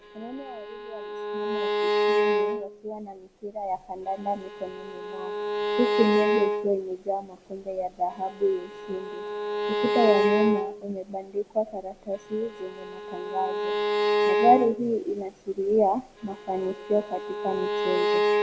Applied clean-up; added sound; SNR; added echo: none; Bowed string instrument; 0 dB; none.